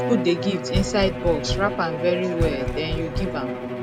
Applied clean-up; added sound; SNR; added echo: none; Knock + Bowed string instrument; 2 dB; none.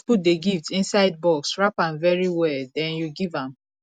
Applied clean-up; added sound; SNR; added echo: none; none; none; none.